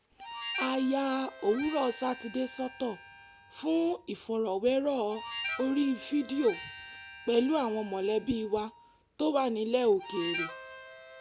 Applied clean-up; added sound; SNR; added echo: none; Harmonica; 12 dB; none.